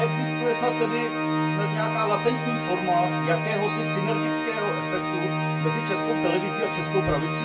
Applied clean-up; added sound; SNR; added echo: none; Organ; -1 dB; reverberation time 0.3 s.